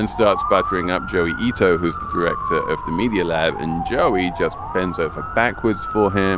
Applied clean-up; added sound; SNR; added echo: none; Motor vehicle (road) / Siren; 7 dB; none.